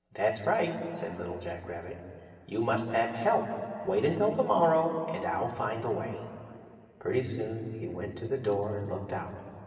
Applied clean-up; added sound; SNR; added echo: none; none; none; reverberation time 2.6 s.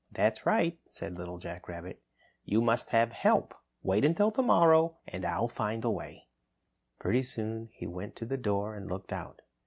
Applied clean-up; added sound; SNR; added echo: none; none; none; none.